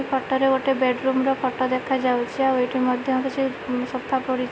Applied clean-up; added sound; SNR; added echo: none; none; none; none.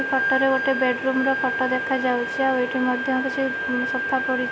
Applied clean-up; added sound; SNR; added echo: none; Wind instrument, woodwind instrument; 3 dB; none.